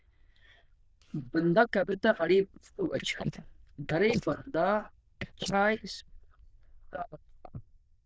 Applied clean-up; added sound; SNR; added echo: neural diffusion model UNIVERSE++.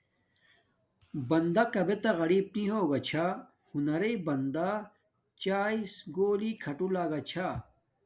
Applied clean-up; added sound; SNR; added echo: none; none; none; none.